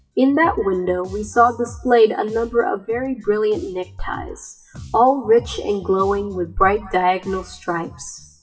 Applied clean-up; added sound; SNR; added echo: classical method WPE with log-MMSE.